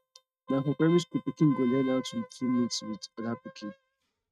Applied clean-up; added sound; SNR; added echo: neural mask model RNNoise.